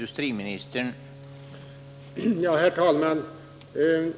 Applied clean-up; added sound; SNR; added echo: none; Bowed string instrument; 20 dB; none.